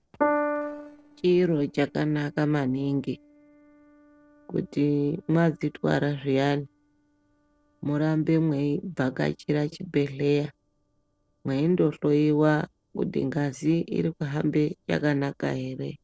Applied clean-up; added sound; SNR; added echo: neural separator model SepFormer DNS4.